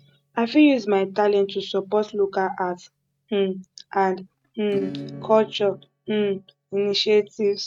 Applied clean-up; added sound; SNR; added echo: neural mask model RNNoise.